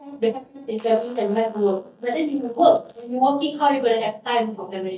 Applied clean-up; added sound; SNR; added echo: neural mask model DeepFilterNet 3.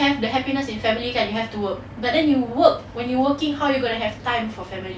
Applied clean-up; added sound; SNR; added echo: none; none; none; none.